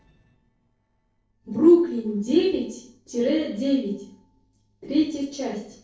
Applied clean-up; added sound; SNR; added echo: neural separator model SepFormer DNS4.